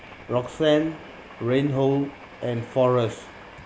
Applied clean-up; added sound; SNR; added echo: none; Train; 19 dB; none.